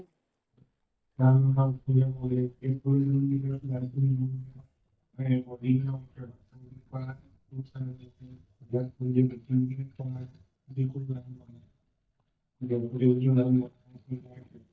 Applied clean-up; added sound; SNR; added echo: neural mask model DeepFilterNet 3.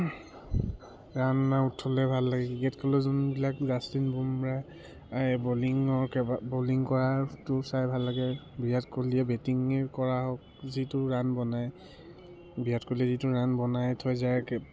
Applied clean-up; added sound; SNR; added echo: none; none; none; none.